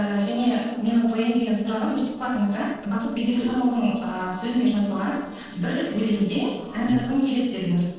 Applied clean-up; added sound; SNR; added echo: neural separator model SepFormer DNS4.